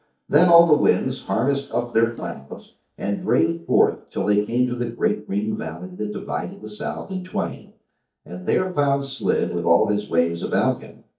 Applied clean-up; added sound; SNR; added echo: neural mask model DeepFilterNet 3.